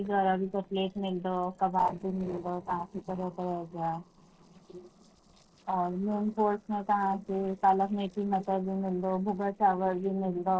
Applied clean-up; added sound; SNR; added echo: neural separator model SepFormer DNS4.